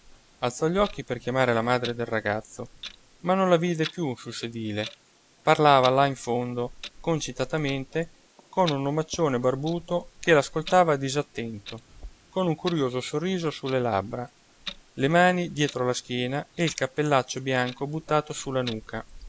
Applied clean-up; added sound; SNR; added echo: neural mask model Resemble Enhance denoiser.